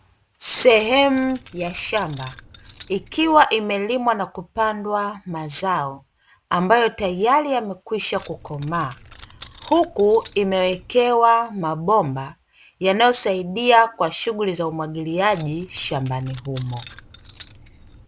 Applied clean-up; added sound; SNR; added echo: none; Keys jangling; 14 dB; none.